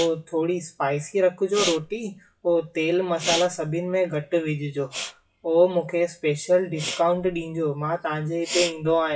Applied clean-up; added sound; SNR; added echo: classical method WPE with log-MMSE.